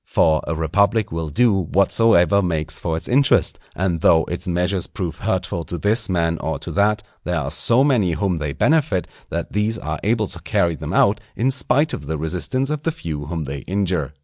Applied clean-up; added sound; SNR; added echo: none; none; none; none.